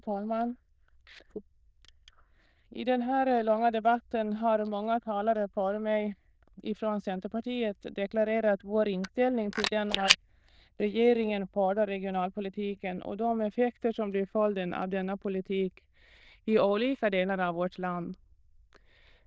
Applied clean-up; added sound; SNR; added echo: neural diffusion model UNIVERSE++.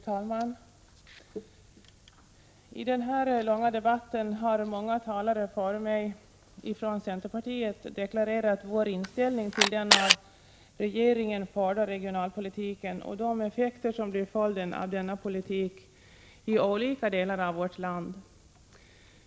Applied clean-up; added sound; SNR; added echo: none; Camera; -5 dB; none.